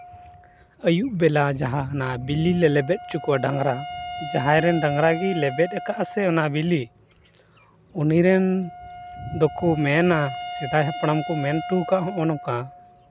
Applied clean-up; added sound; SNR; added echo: none; Wind instrument, woodwind instrument; 13 dB; none.